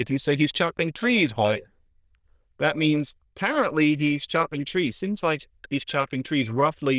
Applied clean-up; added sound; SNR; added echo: neural diffusion model UNIVERSE++.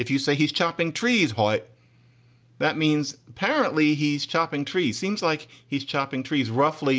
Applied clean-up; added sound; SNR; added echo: none; none; none; none.